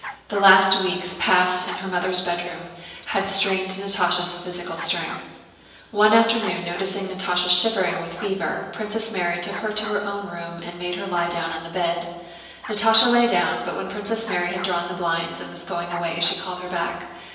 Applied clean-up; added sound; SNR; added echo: none; Bark; 19 dB; reverberation time 1.0 s.